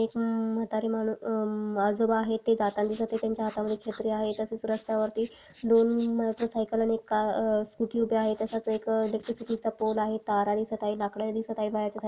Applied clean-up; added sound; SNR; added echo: neural mask model Resemble Enhance denoiser.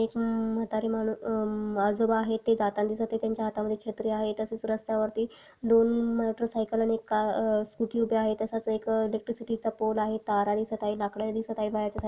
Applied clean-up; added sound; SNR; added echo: none; none; none; none.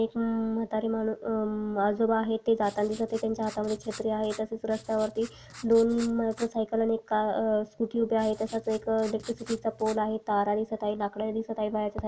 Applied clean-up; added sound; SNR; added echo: none; Writing; 19 dB; none.